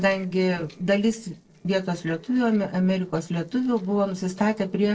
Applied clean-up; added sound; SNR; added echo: neural separator model SepFormer DNS4.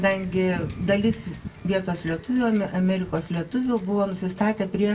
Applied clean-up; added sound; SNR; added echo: none; Wind / Ocean / Boat, Water vehicle; 15 dB; reverberation time 0.2 s.